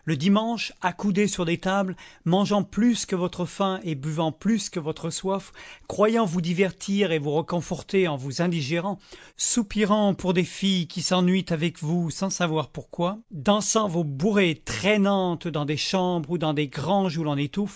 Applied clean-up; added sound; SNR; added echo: none; none; none; none.